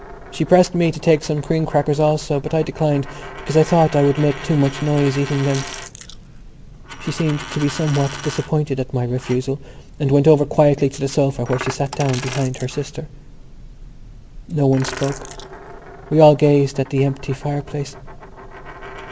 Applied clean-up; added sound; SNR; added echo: none; Coin (dropping) + Chewing, mastication / Crushing; 17 dB; none.